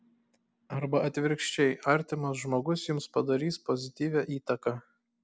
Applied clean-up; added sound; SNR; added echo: none; none; none; none.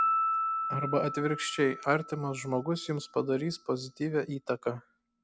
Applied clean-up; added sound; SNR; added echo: none; Piano; 4 dB; none.